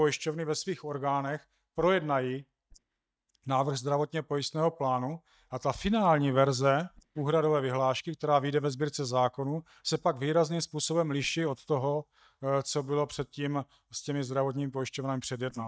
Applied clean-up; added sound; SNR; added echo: neural mask model DeepFilterNet 3.